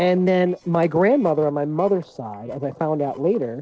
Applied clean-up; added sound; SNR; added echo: neural separator model SepFormer DNS4.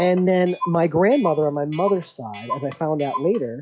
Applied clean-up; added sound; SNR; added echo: classical method log-MMSE.